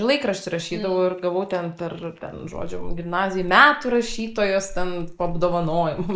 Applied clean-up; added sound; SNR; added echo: neural mask model Resemble Enhance denoiser.